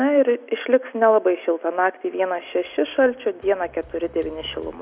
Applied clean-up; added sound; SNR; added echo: none; none; none; none.